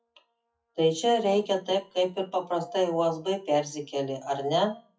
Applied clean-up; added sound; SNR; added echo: classical method WPE with log-MMSE.